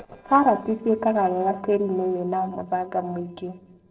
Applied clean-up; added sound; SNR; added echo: neural separator model SepFormer DNS4.